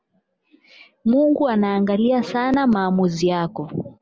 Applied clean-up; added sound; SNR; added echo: none; none; none; none.